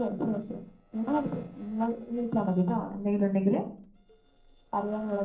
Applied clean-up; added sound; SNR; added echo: neural separator model SepFormer DNS4.